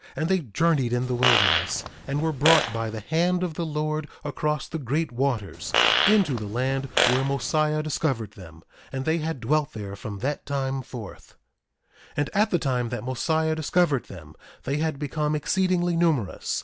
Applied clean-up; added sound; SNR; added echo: none; Fart; 0 dB; none.